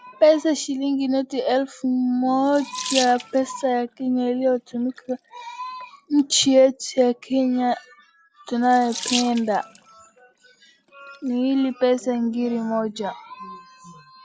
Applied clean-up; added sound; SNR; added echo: none; Sink (filling or washing) / Water tap, faucet; 16 dB; none.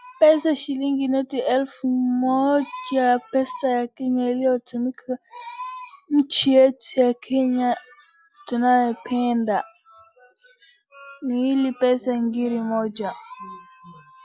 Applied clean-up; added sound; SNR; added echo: none; none; none; none.